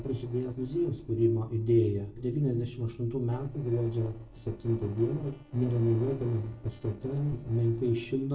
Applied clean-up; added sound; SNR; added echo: neural separator model SepFormer DNS4.